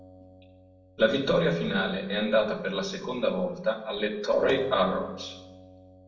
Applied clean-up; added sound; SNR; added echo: none; Acoustic guitar; 20 dB; reverberation time 0.8 s.